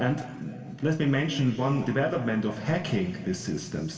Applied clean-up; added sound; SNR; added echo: none; none; none; reverberation time 2.2 s.